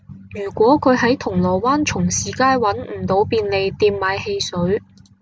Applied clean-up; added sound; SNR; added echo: none; none; none; none.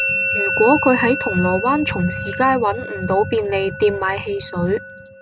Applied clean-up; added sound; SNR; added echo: none; Musical instrument; 7 dB; none.